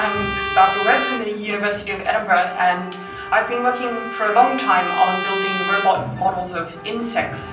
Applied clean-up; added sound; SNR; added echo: none; Trumpet; 7 dB; reverberation time 0.6 s.